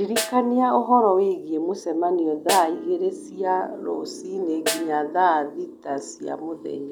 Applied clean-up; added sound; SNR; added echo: none; Snare drum; 11 dB; none.